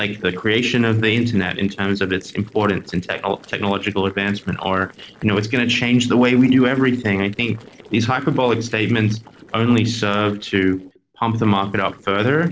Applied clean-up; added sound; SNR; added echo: neural separator model SepFormer DNS4.